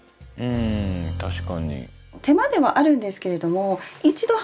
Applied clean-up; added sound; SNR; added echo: none; none; none; none.